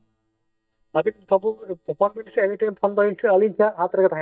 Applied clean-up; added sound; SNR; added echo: neural mask model DeepFilterNet 3.